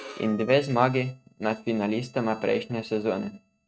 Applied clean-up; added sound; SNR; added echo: neural mask model RNNoise.